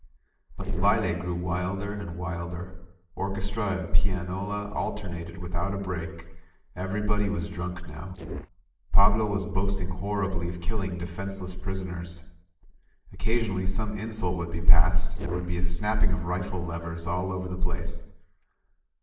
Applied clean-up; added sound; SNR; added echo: neural separator model SepFormer DNS4.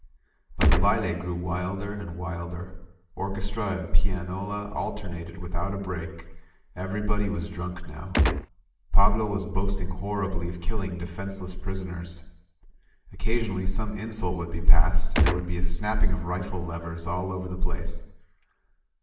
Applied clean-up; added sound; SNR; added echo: none; Gunshot, gunfire; -1 dB; reverberation time 0.8 s.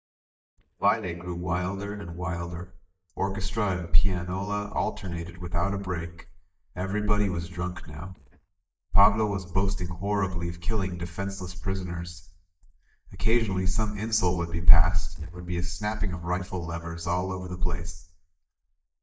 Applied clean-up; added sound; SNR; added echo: neural mask model DeepFilterNet 3.